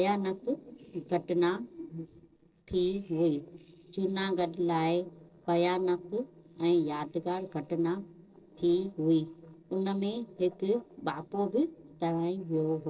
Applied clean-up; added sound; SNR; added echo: neural separator model SepFormer DNS4.